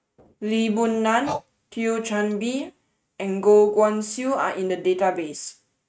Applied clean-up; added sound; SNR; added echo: neural mask model RNNoise.